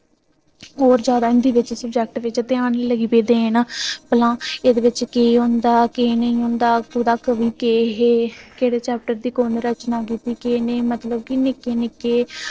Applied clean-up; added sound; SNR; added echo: neural separator model SepFormer DNS4.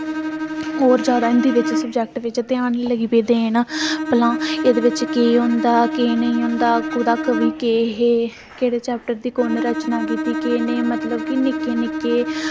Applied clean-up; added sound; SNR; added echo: none; Bowed string instrument; 6 dB; none.